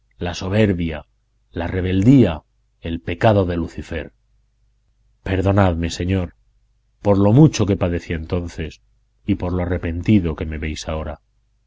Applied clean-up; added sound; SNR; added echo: none; none; none; none.